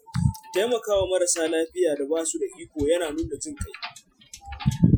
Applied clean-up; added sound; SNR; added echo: classical method Wiener filter.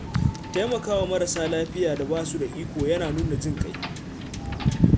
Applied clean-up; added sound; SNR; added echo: none; Wind / Boat, Water vehicle; 0 dB; none.